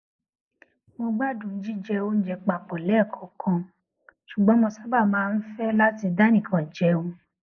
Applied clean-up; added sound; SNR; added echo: neural mask model Resemble Enhance denoiser.